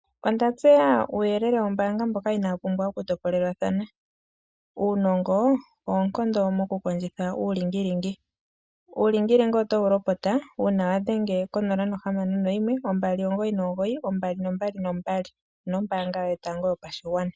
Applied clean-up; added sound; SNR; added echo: none; none; none; none.